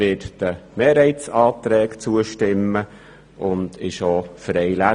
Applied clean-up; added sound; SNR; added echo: none; none; none; none.